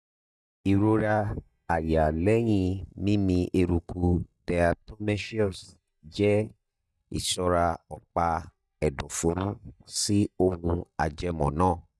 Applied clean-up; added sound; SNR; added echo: neural mask model DeepFilterNet 3.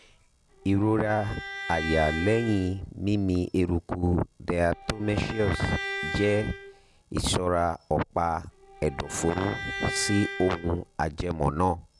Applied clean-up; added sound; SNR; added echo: none; Bowed string instrument; 10 dB; none.